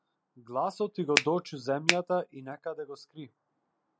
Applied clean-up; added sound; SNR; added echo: none; Finger snapping; -4 dB; none.